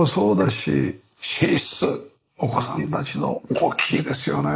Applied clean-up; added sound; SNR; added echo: neural mask model Resemble Enhance denoiser.